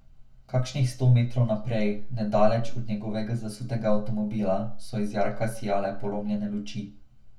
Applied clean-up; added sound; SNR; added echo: none; none; none; reverberation time 0.1 s.